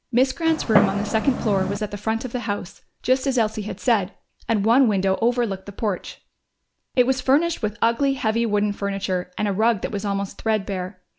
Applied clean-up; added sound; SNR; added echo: none; Fireworks; 2 dB; none.